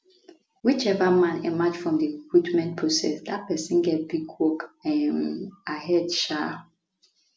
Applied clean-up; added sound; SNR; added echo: none; none; none; none.